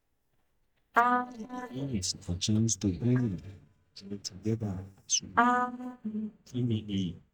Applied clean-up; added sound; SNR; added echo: neural mask model DeepFilterNet 3.